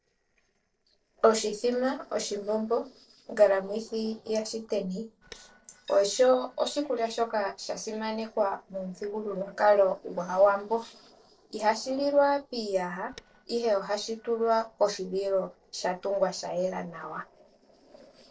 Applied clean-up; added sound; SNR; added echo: neural separator model SepFormer DNS4.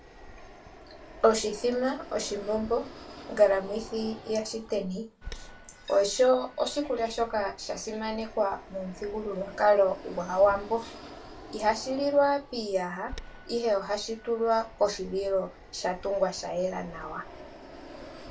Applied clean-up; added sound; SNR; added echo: none; Fixed-wing aircraft, airplane; 17 dB; reverberation time 0.2 s.